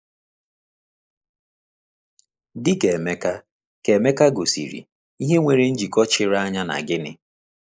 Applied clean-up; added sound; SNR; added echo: neural mask model Resemble Enhance denoiser.